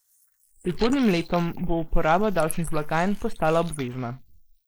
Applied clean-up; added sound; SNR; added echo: neural mask model Resemble Enhance denoiser.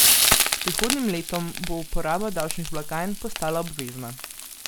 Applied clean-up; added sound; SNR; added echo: none; Frying (food); -4 dB; none.